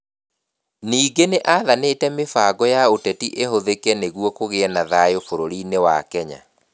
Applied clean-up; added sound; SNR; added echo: none; none; none; none.